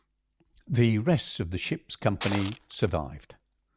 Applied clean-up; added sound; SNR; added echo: none; Shatter; -3 dB; none.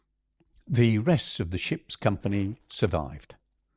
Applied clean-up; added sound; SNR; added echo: neural separator model SepFormer DNS4.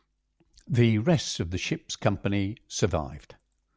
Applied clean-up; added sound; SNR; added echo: none; none; none; none.